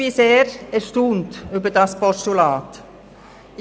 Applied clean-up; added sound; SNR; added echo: none; none; none; none.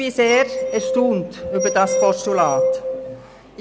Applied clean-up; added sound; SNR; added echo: none; Glass; 2 dB; none.